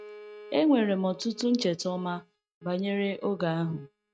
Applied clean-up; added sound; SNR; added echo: neural mask model RNNoise.